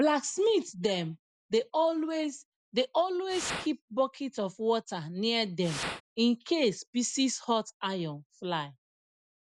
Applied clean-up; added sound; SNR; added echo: none; Fire; 6 dB; none.